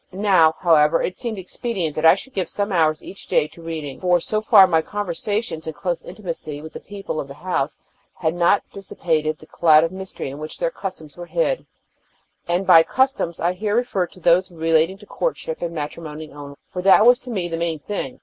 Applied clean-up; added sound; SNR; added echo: none; none; none; none.